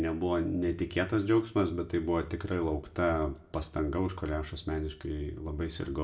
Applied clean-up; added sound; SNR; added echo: none; none; none; reverberation time 0.4 s.